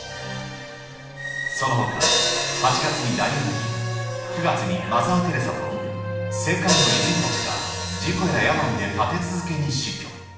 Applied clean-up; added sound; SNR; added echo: none; Hi-hat; 5 dB; reverberation time 0.9 s.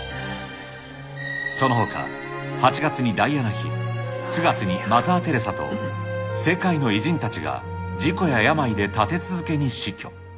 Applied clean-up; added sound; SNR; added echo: none; none; none; none.